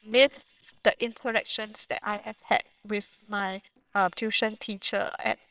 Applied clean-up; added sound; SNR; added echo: neural separator model SepFormer WHAMR!.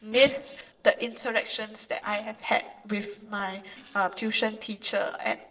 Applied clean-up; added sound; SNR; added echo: neural separator model SepFormer DNS4.